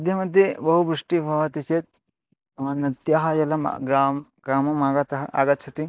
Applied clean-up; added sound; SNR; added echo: none; none; none; none.